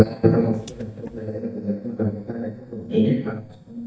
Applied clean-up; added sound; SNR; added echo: neural mask model DeepFilterNet 3.